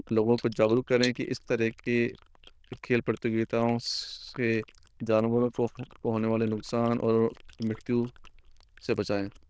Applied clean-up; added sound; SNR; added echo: neural diffusion model UNIVERSE++.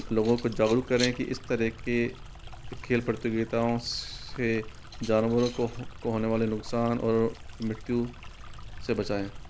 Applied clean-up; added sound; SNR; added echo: none; Keys jangling + Stream; 11 dB; none.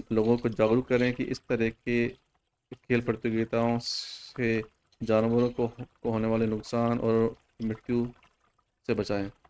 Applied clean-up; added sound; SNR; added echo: neural mask model RNNoise.